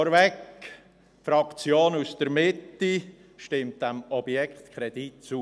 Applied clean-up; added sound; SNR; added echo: none; none; none; none.